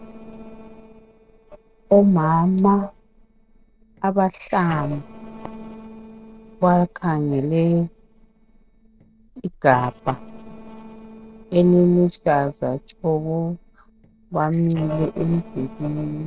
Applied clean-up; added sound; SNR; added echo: neural separator model SepFormer DNS4.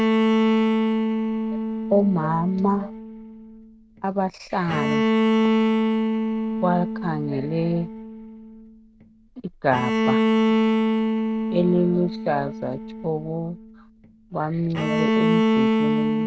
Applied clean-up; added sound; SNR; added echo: none; Bowed string instrument; -3 dB; none.